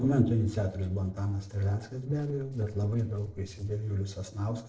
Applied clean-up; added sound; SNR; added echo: neural separator model SepFormer DNS4.